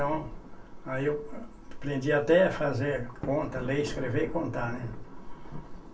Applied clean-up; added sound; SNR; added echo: none; Thunder; 16 dB; reverberation time 0.2 s.